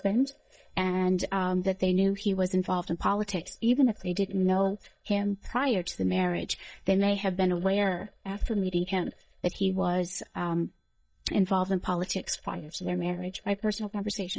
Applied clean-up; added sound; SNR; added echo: neural mask model DeepFilterNet 3.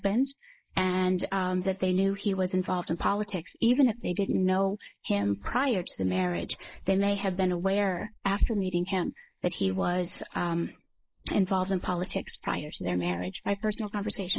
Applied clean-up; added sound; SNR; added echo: neural mask model Resemble Enhance denoiser.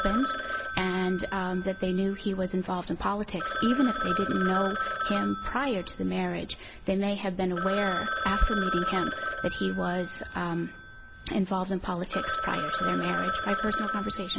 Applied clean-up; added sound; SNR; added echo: none; Telephone; 4 dB; none.